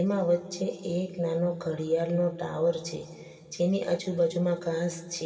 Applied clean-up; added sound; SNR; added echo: none; none; none; reverberation time 2.5 s.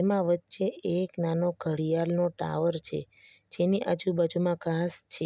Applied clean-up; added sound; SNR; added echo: none; none; none; none.